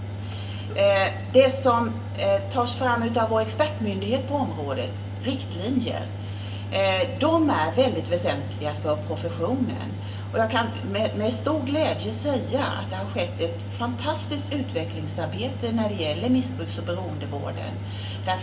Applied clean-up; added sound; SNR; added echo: none; Mechanical fan; 6 dB; reverberation time 0.2 s.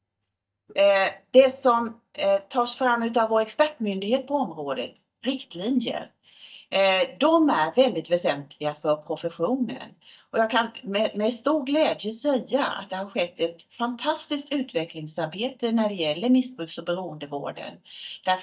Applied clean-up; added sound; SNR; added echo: neural mask model DeepFilterNet 3.